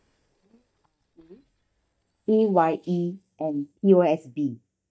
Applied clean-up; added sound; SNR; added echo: neural mask model DeepFilterNet 3.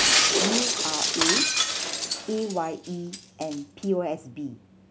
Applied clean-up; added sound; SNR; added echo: none; Shatter; -5 dB; none.